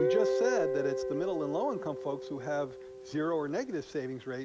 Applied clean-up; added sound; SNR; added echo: none; Guitar; 0 dB; none.